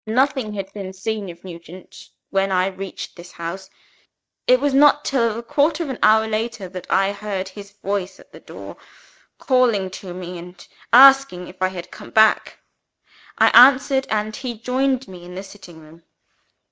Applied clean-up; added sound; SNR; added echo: neural mask model DeepFilterNet 3.